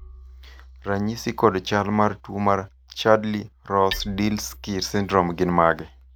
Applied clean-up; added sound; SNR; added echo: none; Hammer; 18 dB; none.